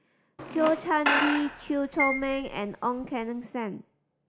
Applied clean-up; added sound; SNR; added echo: none; Squeak / Screech; 2 dB; none.